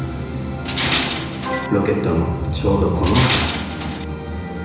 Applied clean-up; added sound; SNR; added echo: none; Tools; 2 dB; reverberation time 1.0 s.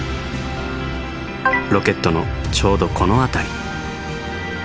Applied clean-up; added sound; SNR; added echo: none; none; none; none.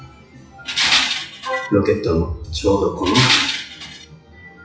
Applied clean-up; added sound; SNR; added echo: classical method WPE with log-MMSE.